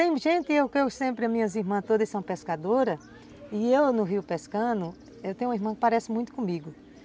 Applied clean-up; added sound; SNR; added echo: none; none; none; none.